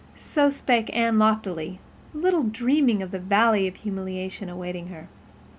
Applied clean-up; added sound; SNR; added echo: none; none; none; none.